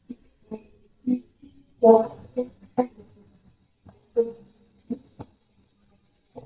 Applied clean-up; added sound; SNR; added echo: neural mask model DeepFilterNet 3.